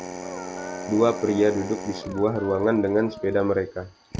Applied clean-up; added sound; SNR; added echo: none; Drill + Dog; 11 dB; none.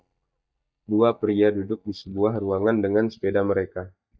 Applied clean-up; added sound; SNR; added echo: neural mask model DeepFilterNet 3.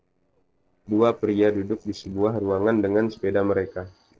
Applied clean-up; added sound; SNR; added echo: neural separator model SepFormer DNS4.